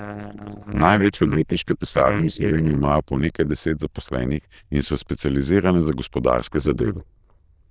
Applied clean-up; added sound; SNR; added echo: neural diffusion model UNIVERSE++.